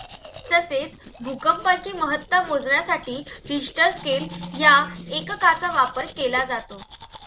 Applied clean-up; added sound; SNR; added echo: none; Domestic sounds, home sounds; 18 dB; none.